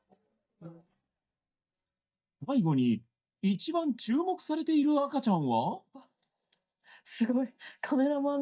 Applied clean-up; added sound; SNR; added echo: neural mask model DeepFilterNet 3.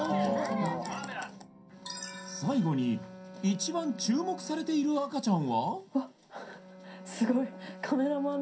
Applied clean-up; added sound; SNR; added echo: none; Bowed string instrument; 17 dB; reverberation time 0.3 s.